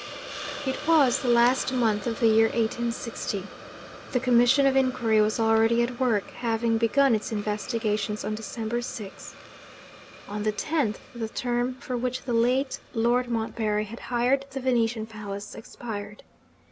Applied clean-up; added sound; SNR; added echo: none; Hiss; 16 dB; none.